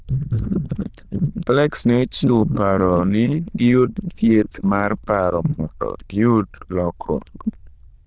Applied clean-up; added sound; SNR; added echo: neural diffusion model UNIVERSE++.